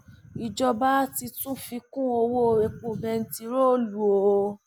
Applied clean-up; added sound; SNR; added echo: none; none; none; none.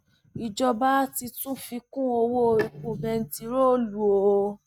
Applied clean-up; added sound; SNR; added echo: neural mask model RNNoise.